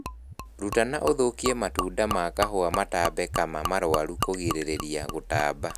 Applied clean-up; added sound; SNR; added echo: none; Gurgling / Liquid; 7 dB; none.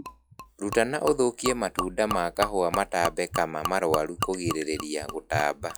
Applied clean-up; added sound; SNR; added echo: classical method log-MMSE.